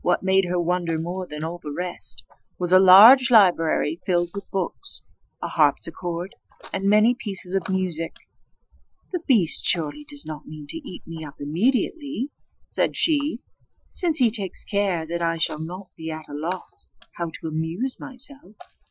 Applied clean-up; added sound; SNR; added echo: classical method Wiener filter.